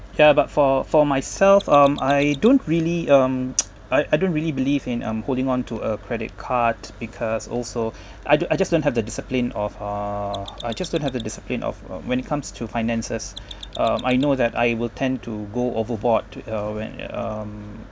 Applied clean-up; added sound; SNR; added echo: none; Mechanisms; 18 dB; none.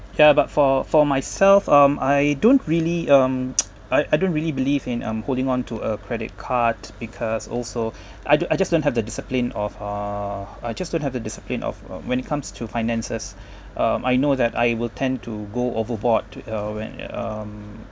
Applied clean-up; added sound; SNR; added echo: none; none; none; none.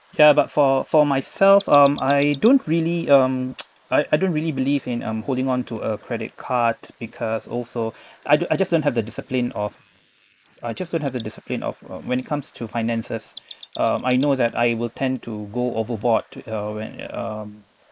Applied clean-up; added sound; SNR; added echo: neural mask model Resemble Enhance denoiser.